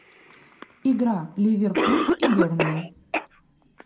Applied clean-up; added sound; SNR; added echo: none; Cough; 3 dB; reverberation time 0.2 s.